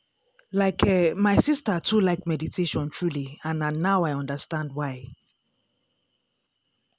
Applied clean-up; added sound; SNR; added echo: none; none; none; none.